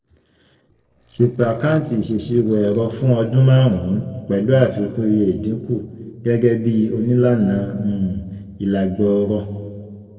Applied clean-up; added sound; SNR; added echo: neural separator model SepFormer DNS4.